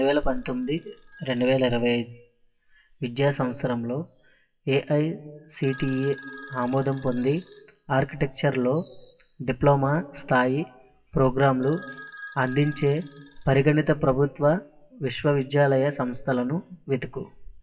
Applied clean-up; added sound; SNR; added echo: classical method WPE with log-MMSE.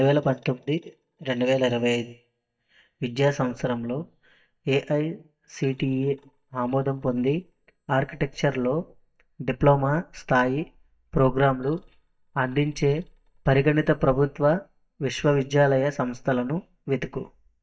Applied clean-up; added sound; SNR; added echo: neural mask model DeepFilterNet 3.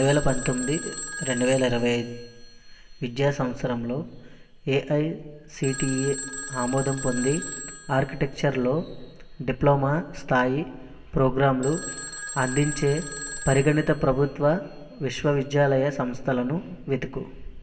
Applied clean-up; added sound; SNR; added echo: none; Telephone; 12 dB; reverberation time 0.9 s.